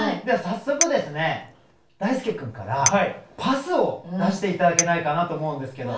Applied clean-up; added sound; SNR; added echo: none; Chink, clink; 8 dB; reverberation time 0.3 s.